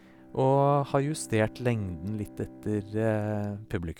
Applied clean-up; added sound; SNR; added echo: none; Bowed string instrument; 20 dB; none.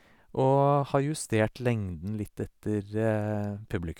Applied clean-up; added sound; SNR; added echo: none; none; none; none.